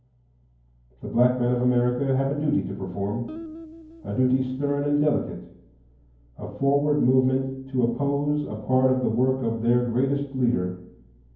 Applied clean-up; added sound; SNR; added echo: none; Guitar; 16 dB; reverberation time 0.9 s.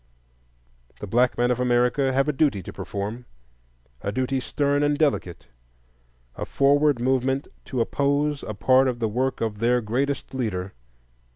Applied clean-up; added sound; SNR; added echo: none; none; none; none.